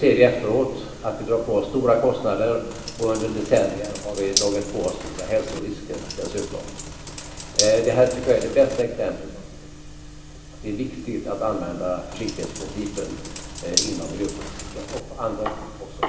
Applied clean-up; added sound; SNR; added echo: none; Bathtub (filling or washing); 8 dB; reverberation time 1.2 s.